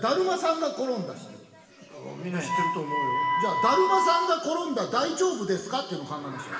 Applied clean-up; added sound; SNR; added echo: none; Wind instrument, woodwind instrument; 1 dB; reverberation time 1.4 s.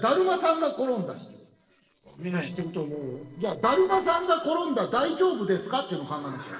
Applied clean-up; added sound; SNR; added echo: neural separator model SepFormer DNS4.